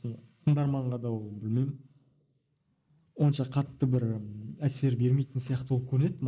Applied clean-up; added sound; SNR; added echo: neural mask model Resemble Enhance denoiser.